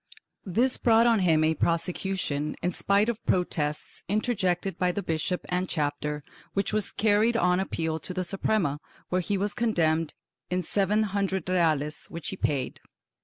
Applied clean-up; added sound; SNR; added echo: none; none; none; none.